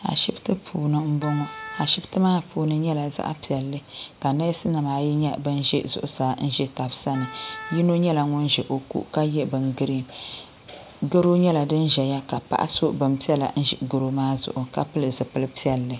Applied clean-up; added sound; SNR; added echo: none; Wind instrument, woodwind instrument; 15 dB; none.